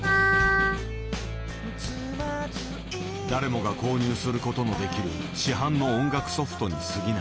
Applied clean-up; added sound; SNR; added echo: none; Snare drum; 13 dB; none.